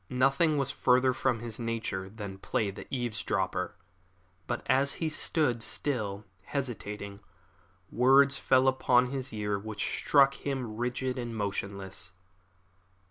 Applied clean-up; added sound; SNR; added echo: none; none; none; none.